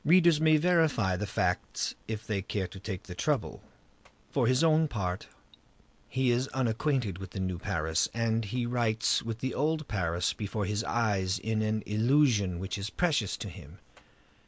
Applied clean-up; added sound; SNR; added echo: none; none; none; none.